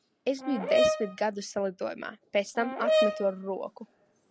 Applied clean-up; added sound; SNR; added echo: none; Brass instrument; -2 dB; none.